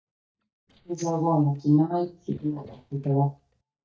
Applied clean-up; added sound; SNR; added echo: neural mask model DeepFilterNet 3.